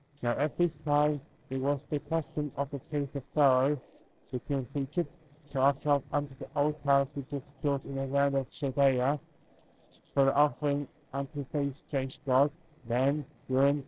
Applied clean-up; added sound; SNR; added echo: neural separator model SepFormer DNS4.